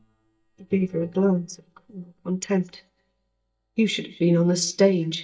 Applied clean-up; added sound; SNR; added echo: neural mask model DeepFilterNet 3.